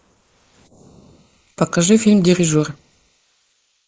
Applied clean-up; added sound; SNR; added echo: neural mask model Resemble Enhance denoiser.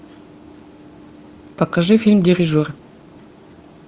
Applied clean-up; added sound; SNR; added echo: none; none; none; none.